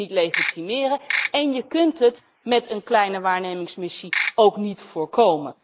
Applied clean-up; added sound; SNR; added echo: neural mask model Resemble Enhance denoiser.